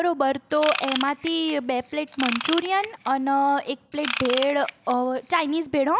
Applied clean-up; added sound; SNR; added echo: none; Ratchet, pawl / Tools; 7 dB; none.